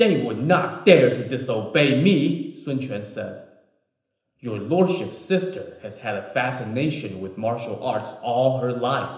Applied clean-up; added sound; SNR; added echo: none; none; none; reverberation time 0.9 s.